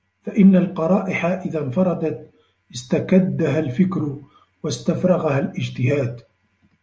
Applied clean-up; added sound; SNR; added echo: none; none; none; none.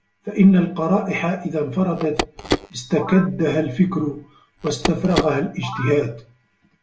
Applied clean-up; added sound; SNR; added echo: none; Telephone; 9 dB; reverberation time 0.2 s.